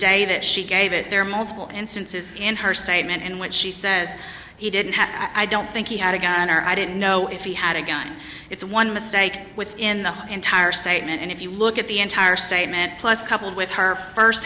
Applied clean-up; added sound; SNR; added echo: none; none; none; none.